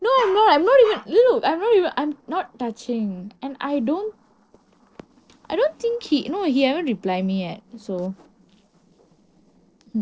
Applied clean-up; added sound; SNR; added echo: neural separator model SepFormer DNS4.